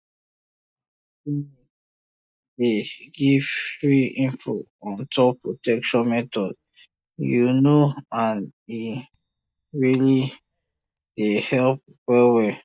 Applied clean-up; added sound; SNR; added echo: neural mask model DeepFilterNet 3.